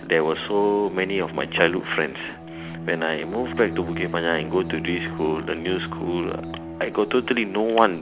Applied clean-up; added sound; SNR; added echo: none; Bowed string instrument; 10 dB; none.